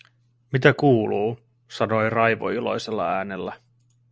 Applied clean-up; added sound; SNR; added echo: none; none; none; none.